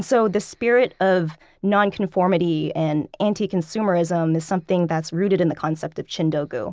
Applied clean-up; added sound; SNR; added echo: none; none; none; none.